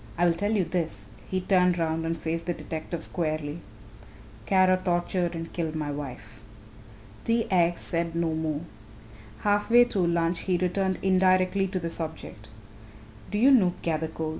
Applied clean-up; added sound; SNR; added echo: none; none; none; none.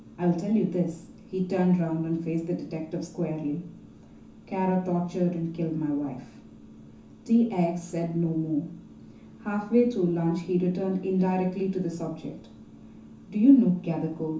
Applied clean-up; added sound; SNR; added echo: none; none; none; reverberation time 0.9 s.